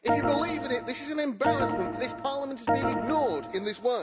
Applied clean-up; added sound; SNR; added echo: none; Organ; 0 dB; none.